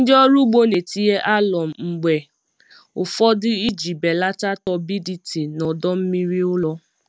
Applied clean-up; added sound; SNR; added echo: none; none; none; none.